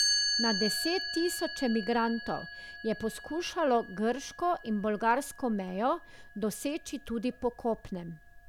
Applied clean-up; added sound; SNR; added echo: none; Chime; 6 dB; none.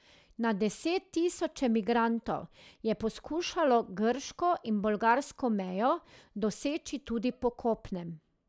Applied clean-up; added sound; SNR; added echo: none; none; none; none.